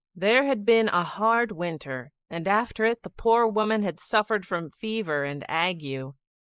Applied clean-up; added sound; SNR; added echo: neural mask model Resemble Enhance denoiser.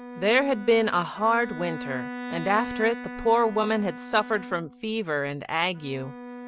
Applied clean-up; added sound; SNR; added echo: none; Bowed string instrument; 12 dB; none.